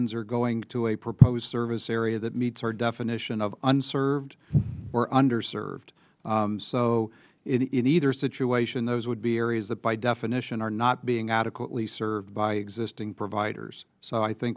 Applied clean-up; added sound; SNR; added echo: none; none; none; none.